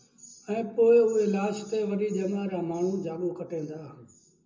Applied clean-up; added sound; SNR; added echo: none; none; none; reverberation time 0.2 s.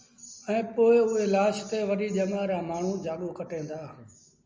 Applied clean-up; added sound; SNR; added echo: none; none; none; none.